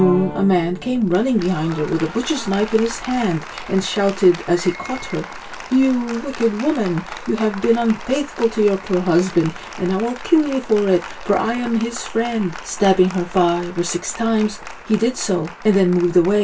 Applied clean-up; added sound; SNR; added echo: none; Applause; 15 dB; reverberation time 0.1 s.